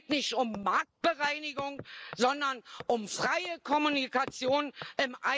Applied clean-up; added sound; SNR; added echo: neural mask model Resemble Enhance denoiser.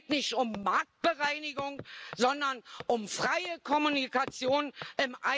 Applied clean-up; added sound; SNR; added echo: none; Walk, footsteps; 17 dB; none.